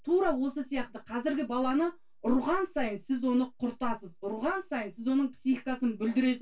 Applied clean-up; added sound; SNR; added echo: none; none; none; reverberation time 0.1 s.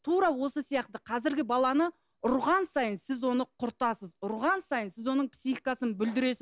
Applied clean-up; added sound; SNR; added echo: none; none; none; none.